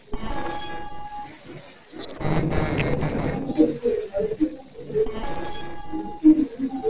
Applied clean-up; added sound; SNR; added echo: neural separator model SepFormer DNS4.